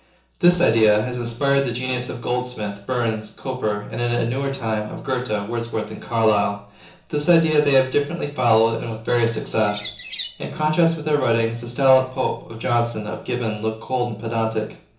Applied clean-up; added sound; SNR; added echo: none; Bird; 13 dB; reverberation time 0.7 s.